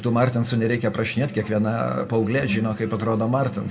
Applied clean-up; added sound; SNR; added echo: none; none; none; reverberation time 1.0 s.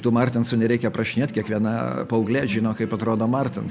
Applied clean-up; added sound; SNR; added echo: none; none; none; none.